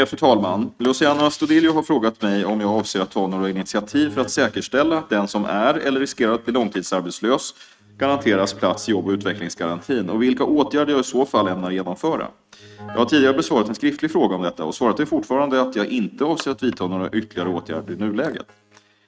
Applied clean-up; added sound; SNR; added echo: neural mask model RNNoise.